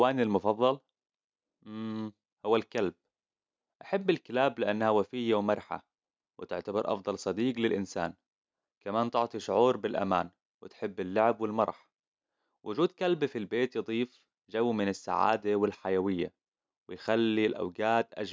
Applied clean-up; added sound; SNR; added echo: none; none; none; none.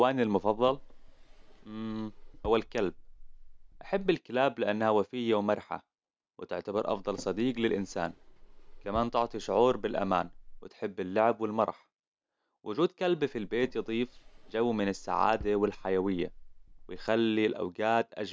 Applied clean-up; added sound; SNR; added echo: none; Drawer open or close; 16 dB; none.